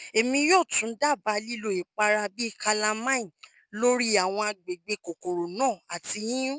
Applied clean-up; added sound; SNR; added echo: none; none; none; none.